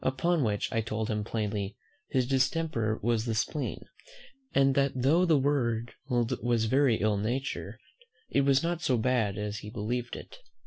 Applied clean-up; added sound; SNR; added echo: none; none; none; none.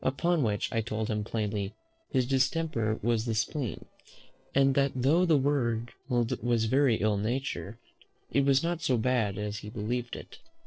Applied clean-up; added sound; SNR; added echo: neural separator model SepFormer DNS4.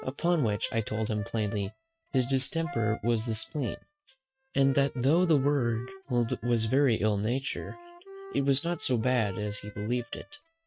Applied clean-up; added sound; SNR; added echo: neural mask model RNNoise.